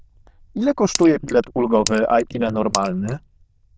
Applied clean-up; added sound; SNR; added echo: neural diffusion model UNIVERSE++.